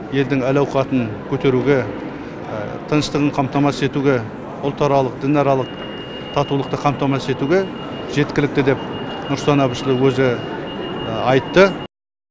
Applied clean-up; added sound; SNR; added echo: none; none; none; none.